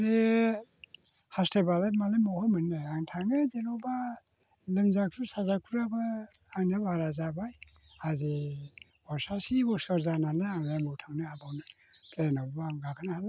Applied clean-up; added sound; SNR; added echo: none; none; none; none.